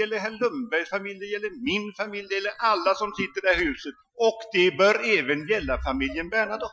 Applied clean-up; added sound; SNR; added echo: classical method Wiener filter.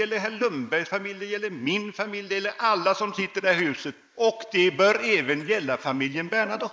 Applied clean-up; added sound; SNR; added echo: neural mask model Resemble Enhance denoiser.